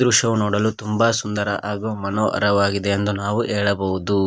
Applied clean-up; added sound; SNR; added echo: none; none; none; none.